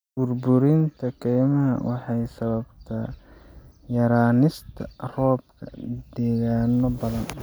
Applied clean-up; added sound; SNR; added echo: none; none; none; none.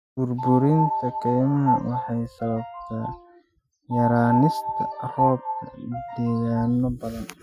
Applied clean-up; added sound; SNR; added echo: classical method Wiener filter.